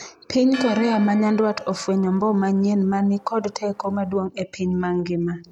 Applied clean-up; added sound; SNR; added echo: none; Church bell; 19 dB; none.